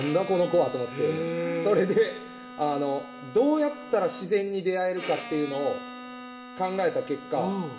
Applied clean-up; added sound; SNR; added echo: none; Bowed string instrument; 14 dB; reverberation time 0.8 s.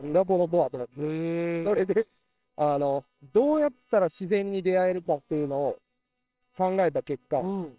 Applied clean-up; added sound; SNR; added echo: neural separator model SepFormer WHAMR!.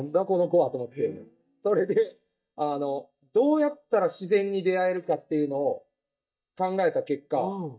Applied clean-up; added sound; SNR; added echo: neural mask model DeepFilterNet 3.